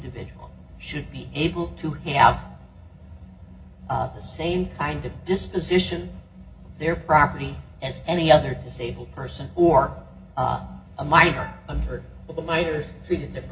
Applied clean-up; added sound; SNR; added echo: none; Wind instrument, woodwind instrument; 19 dB; reverberation time 0.4 s.